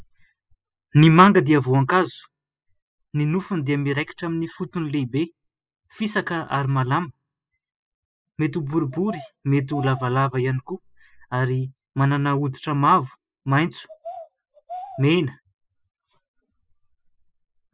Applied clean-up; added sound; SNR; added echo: classical method spectral subtraction.